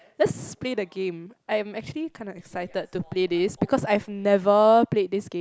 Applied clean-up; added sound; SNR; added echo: none; none; none; none.